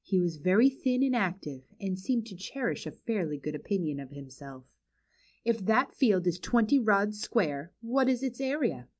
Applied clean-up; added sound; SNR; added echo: none; none; none; none.